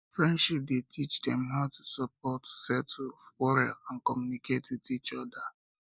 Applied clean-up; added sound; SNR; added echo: none; none; none; none.